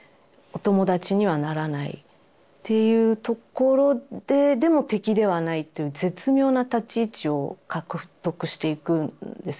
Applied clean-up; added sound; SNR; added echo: none; none; none; none.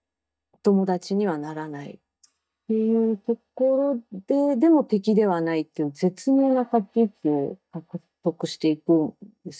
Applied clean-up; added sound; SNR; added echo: neural mask model DeepFilterNet 3.